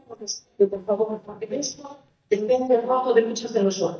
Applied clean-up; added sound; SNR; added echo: neural mask model DeepFilterNet 3.